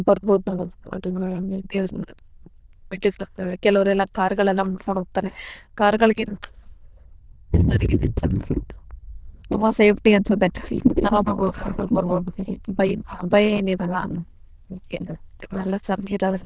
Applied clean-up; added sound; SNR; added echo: neural diffusion model UNIVERSE++.